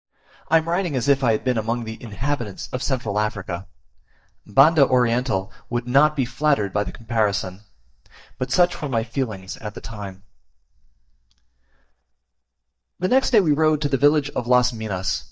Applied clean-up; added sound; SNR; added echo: neural mask model DeepFilterNet 3.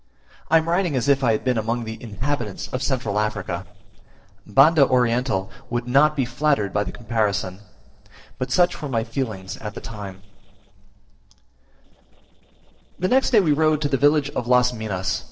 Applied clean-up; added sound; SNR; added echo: neural separator model SepFormer DNS4.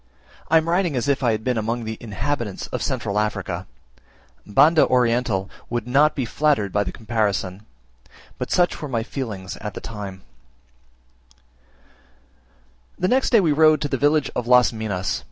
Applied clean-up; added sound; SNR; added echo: none; none; none; none.